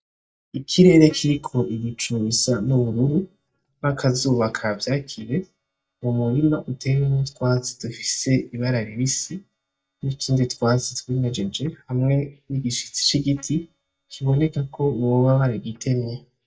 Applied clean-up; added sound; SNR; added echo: neural mask model DeepFilterNet 3.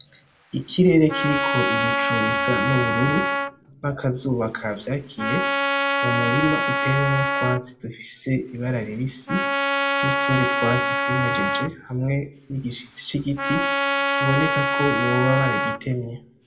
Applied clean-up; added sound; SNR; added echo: none; Trumpet; 0 dB; reverberation time 0.4 s.